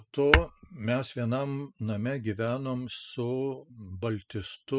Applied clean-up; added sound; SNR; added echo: classical method spectral subtraction.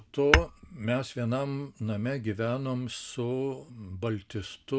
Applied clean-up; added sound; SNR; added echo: none; Tap / Hammer / Glass; 2 dB; none.